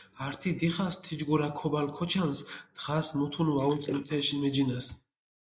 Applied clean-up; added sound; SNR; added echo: neural mask model Resemble Enhance denoiser.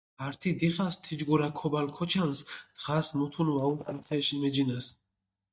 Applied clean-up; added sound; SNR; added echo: neural mask model DeepFilterNet 3.